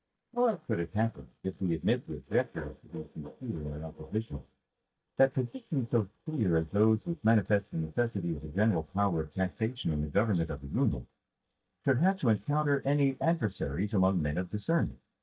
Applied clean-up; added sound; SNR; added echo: neural mask model DeepFilterNet 3.